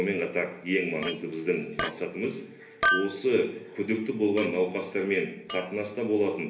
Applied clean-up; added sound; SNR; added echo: none; Chink, clink; 7 dB; reverberation time 0.3 s.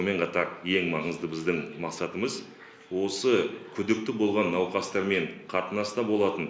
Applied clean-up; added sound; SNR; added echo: none; none; none; none.